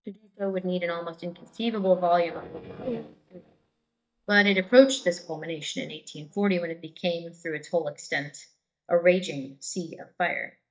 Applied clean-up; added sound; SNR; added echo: neural mask model DeepFilterNet 3.